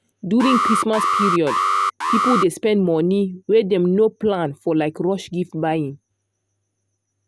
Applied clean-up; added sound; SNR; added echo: none; Alarm; 1 dB; none.